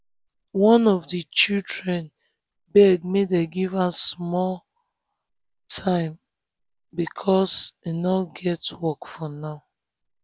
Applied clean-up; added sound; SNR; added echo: none; none; none; none.